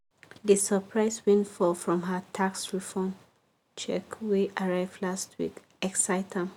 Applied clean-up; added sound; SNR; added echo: none; none; none; none.